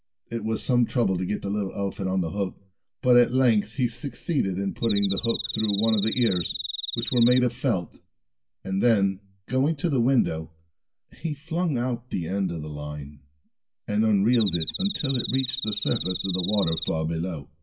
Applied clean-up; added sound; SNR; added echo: none; Cricket; 6 dB; reverberation time 0.2 s.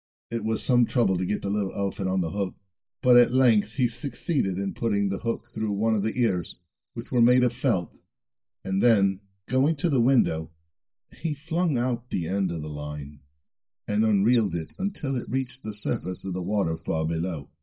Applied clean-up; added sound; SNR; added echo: neural mask model DeepFilterNet 3.